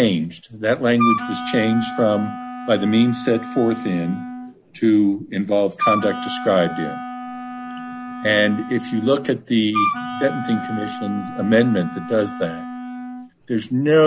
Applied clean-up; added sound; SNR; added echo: none; Wind instrument, woodwind instrument; 7 dB; none.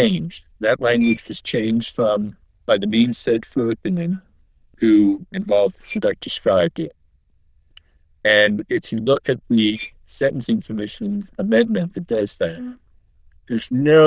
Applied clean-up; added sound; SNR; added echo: neural diffusion model UNIVERSE++.